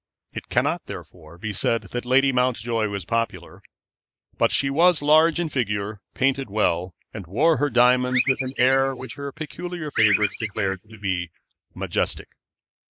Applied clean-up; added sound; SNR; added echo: neural mask model Resemble Enhance denoiser.